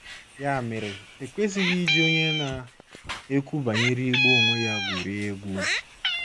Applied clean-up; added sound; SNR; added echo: none; Meow; 0 dB; none.